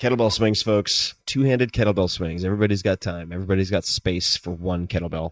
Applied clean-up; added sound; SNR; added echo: neural mask model DeepFilterNet 3.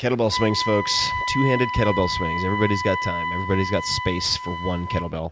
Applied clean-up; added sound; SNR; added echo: none; Wind instrument, woodwind instrument; 5 dB; none.